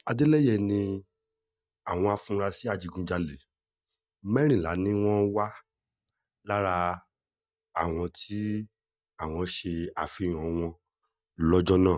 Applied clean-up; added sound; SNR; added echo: neural mask model DeepFilterNet 3.